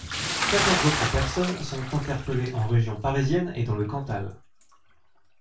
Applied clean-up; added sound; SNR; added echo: none; Bathtub (filling or washing) / Splash, splatter; 5 dB; reverberation time 0.2 s.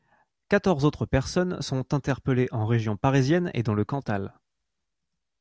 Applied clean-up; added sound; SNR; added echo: none; none; none; none.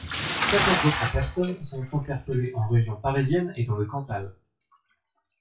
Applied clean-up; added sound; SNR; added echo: classical method WPE with log-MMSE.